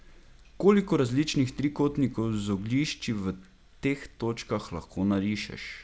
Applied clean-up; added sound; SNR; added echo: none; none; none; none.